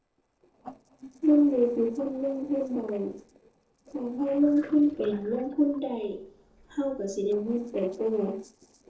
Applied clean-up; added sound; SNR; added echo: neural separator model SepFormer DNS4.